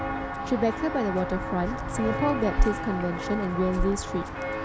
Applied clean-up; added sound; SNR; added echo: none; Walk, footsteps; 1 dB; none.